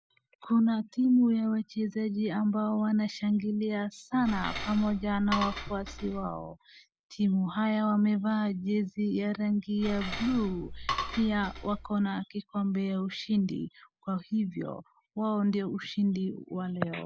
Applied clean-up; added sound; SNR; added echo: none; Cutlery, silverware / Dishes, pots, and pans; 8 dB; none.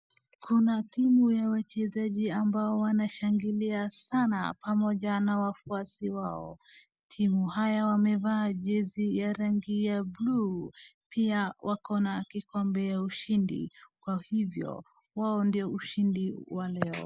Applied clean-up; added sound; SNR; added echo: none; none; none; none.